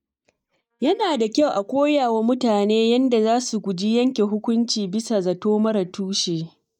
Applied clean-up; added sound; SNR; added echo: neural mask model DeepFilterNet 3.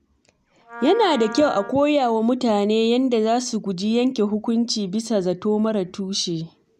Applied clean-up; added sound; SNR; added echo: none; Wind instrument, woodwind instrument; 16 dB; none.